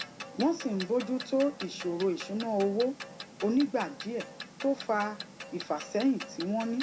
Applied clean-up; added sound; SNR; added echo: none; Clock; 12 dB; none.